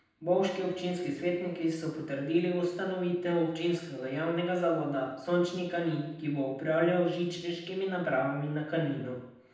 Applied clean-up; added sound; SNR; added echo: none; none; none; reverberation time 0.8 s.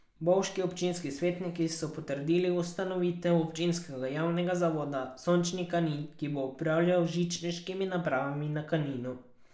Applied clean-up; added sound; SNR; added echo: none; none; none; none.